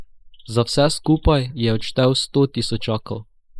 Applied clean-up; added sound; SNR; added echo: neural mask model Resemble Enhance denoiser.